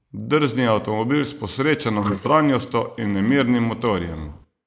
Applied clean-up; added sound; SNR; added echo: neural mask model Resemble Enhance denoiser.